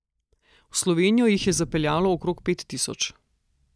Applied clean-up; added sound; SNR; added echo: neural mask model DeepFilterNet 3.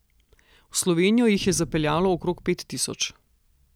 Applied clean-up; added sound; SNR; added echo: none; Boom; 17 dB; none.